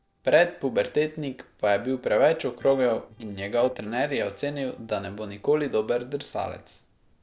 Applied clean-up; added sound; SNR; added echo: neural separator model SepFormer DNS4.